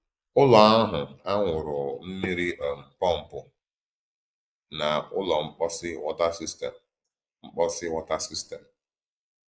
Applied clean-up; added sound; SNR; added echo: neural mask model Resemble Enhance denoiser.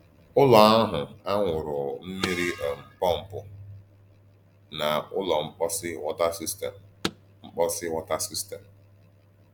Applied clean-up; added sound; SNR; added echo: none; Car; 15 dB; none.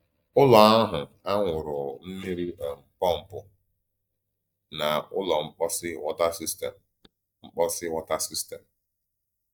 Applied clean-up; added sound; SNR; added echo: neural mask model DeepFilterNet 3.